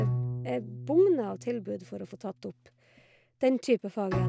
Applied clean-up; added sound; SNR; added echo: none; Bowed string instrument; 6 dB; none.